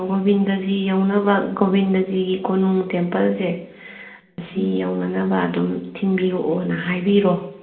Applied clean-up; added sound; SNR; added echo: none; none; none; reverberation time 1.0 s.